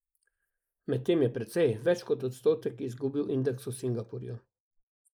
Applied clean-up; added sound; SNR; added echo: neural mask model Resemble Enhance denoiser.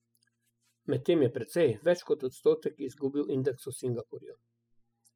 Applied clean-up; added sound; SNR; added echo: classical method spectral subtraction.